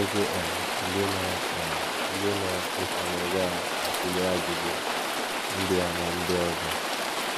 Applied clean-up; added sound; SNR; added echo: none; Rain; -3 dB; none.